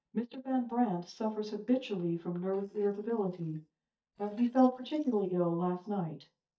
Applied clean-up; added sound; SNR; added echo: neural mask model DeepFilterNet 3.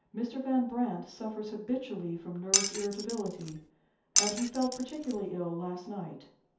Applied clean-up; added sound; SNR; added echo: none; Glass; -2 dB; reverberation time 0.5 s.